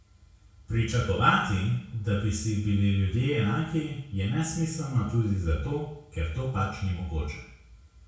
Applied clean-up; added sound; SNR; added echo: none; none; none; reverberation time 0.6 s.